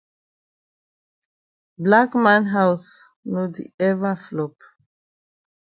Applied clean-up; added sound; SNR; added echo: none; none; none; none.